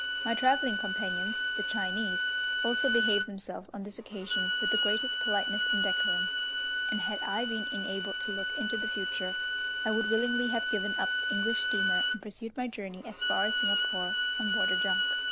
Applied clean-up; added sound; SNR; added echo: none; Bowed string instrument; -4 dB; none.